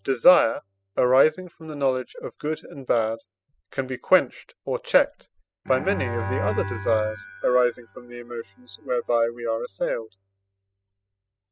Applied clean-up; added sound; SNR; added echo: classical method spectral subtraction.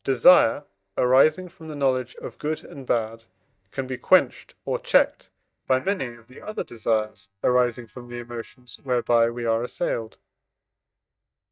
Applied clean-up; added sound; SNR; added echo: neural mask model DeepFilterNet 3.